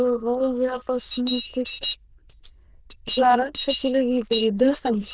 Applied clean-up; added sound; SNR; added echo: neural diffusion model UNIVERSE++.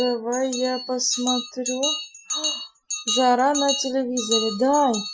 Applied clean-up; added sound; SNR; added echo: classical method Wiener filter.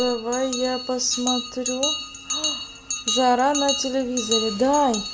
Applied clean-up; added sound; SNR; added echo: none; Bell; 5 dB; none.